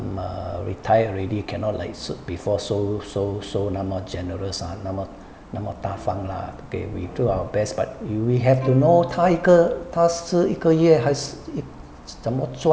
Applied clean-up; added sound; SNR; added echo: none; Plucked string instrument; 18 dB; none.